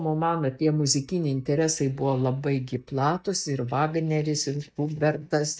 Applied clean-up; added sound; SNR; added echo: neural mask model DeepFilterNet 3.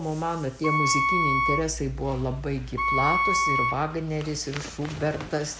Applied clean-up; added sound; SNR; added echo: none; Wind instrument, woodwind instrument; -2 dB; none.